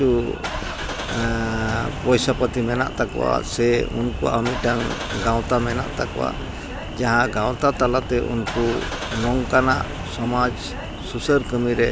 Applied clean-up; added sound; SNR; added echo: none; Engine starting / Car; 7 dB; none.